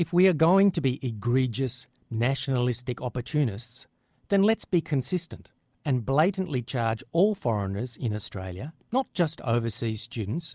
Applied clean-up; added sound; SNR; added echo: none; none; none; none.